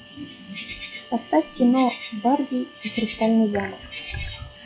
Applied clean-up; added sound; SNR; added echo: classical method log-MMSE.